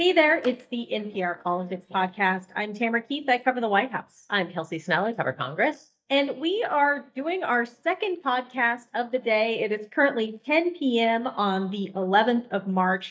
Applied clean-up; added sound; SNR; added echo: neural mask model DeepFilterNet 3.